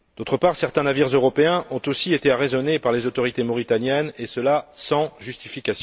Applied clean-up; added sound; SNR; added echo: none; none; none; none.